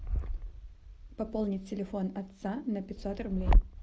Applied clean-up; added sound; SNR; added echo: none; none; none; none.